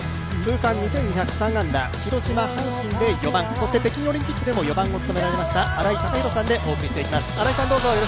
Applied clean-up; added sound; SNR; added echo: none; none; none; none.